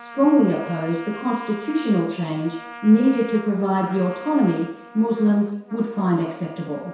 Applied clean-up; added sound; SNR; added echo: none; Trumpet; 18 dB; reverberation time 0.7 s.